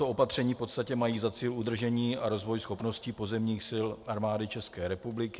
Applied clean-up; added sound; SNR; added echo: none; none; none; none.